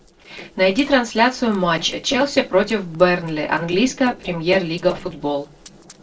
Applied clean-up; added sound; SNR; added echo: neural separator model SepFormer DNS4.